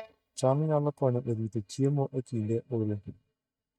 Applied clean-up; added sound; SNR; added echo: neural mask model DeepFilterNet 3.